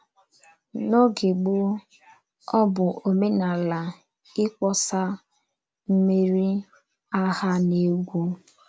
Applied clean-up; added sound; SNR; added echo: none; none; none; none.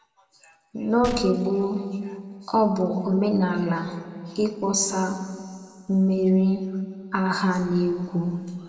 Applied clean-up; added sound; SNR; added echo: none; Gunshot, gunfire; 18 dB; reverberation time 2.2 s.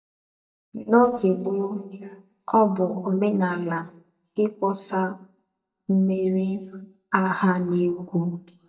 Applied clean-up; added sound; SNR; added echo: neural mask model DeepFilterNet 3.